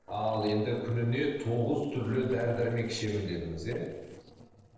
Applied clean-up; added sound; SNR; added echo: neural separator model SepFormer DNS4.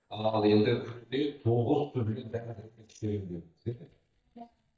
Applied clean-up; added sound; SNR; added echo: neural mask model DeepFilterNet 3.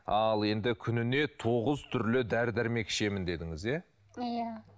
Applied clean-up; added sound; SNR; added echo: none; none; none; none.